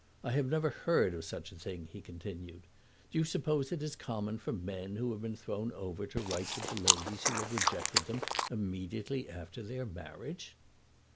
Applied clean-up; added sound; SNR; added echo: none; Chewing, mastication; -4 dB; none.